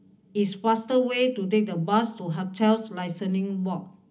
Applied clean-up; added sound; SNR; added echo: none; none; none; reverberation time 0.4 s.